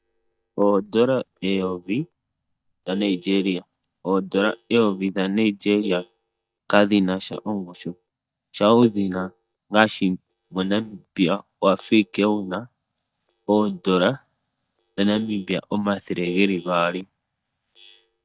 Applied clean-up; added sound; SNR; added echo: neural mask model DeepFilterNet 3.